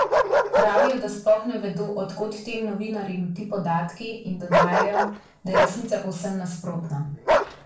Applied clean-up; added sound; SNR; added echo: none; Bark; -1 dB; reverberation time 0.3 s.